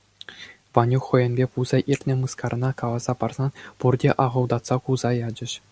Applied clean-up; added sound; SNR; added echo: none; none; none; none.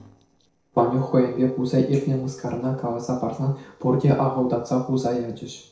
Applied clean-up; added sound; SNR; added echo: neural separator model SepFormer DNS4.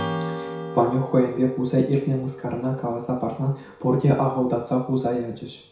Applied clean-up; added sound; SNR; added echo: none; Strum; 12 dB; reverberation time 0.6 s.